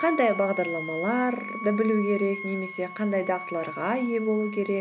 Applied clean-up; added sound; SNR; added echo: none; Wind instrument, woodwind instrument; 11 dB; none.